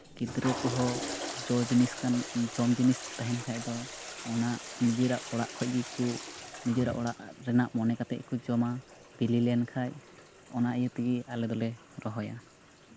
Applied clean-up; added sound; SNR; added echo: none; Toilet flush; 11 dB; none.